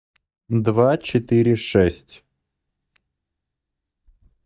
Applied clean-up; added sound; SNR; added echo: neural mask model DeepFilterNet 3.